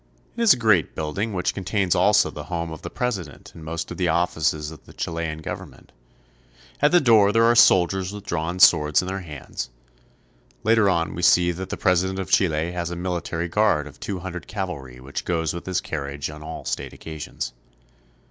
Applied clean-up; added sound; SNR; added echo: none; none; none; none.